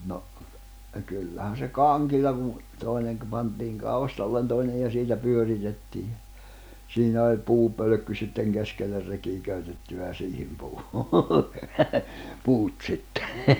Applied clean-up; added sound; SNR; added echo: none; none; none; none.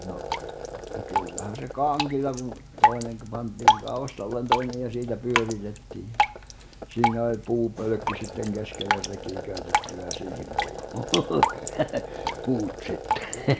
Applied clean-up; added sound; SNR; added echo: none; Drip; -1 dB; none.